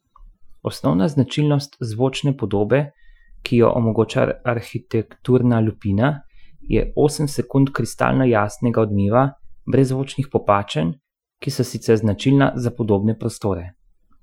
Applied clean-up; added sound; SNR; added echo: classical method Wiener filter.